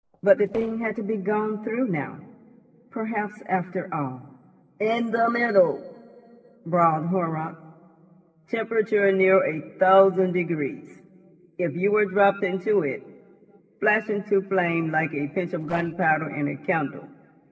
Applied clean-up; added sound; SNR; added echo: neural separator model SepFormer DNS4.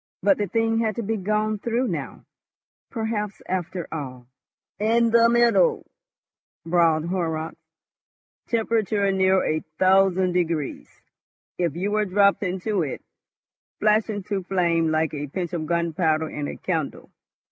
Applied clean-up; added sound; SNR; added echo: none; none; none; none.